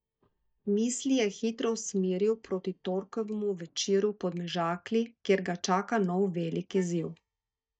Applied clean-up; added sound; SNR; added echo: neural mask model DeepFilterNet 3.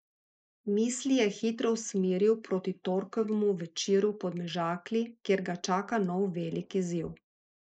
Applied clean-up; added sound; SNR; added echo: neural mask model Resemble Enhance denoiser.